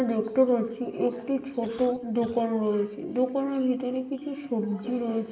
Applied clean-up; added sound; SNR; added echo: none; Cough; 19 dB; reverberation time 0.8 s.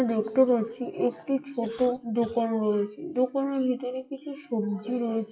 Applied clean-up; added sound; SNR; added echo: classical method WPE with log-MMSE.